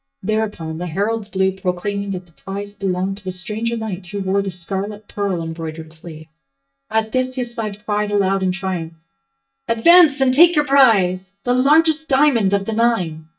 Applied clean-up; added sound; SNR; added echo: neural mask model DeepFilterNet 3.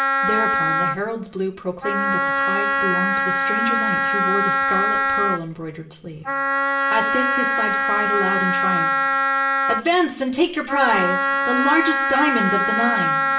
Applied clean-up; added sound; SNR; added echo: none; Wind instrument, woodwind instrument; -4 dB; reverberation time 0.6 s.